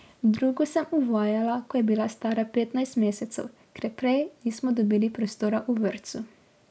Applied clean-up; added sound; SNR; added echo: none; none; none; none.